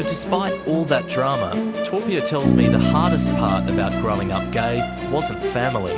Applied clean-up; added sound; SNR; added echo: none; Bass guitar + Musical instrument; -2 dB; none.